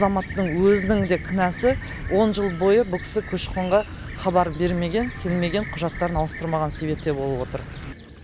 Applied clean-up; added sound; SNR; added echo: none; Fixed-wing aircraft, airplane; 15 dB; none.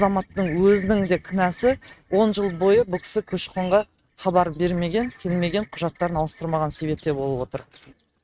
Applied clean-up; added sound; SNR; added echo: neural mask model RNNoise.